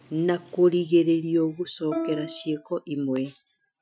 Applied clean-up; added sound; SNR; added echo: classical method Wiener filter.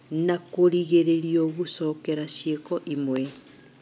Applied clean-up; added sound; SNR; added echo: none; none; none; none.